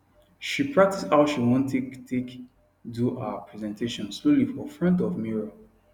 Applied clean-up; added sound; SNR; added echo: none; none; none; none.